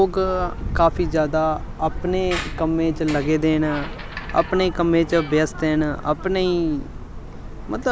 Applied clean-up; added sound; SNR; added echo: none; Squeak; 15 dB; none.